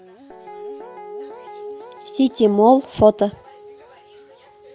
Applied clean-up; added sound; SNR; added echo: none; Guitar; 17 dB; none.